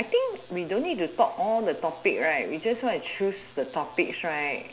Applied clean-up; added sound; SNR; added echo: none; none; none; none.